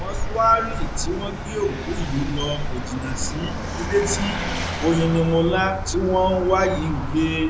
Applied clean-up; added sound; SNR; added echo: none; Vehicle; 4 dB; none.